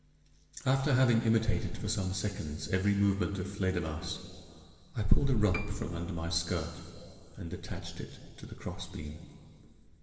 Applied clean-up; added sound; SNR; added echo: none; Piano; 17 dB; reverberation time 2.5 s.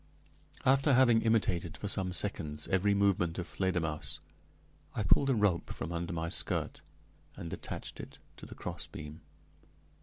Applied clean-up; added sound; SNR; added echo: none; none; none; none.